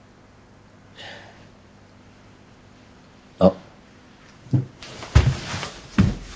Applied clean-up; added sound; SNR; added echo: none; none; none; none.